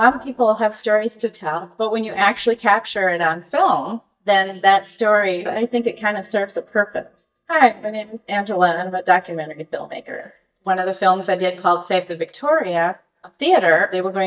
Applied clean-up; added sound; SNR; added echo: neural mask model DeepFilterNet 3.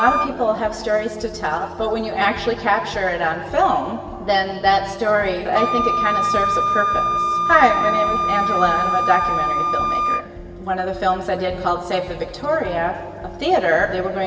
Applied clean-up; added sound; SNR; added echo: none; Wind instrument, woodwind instrument; 4 dB; reverberation time 1.9 s.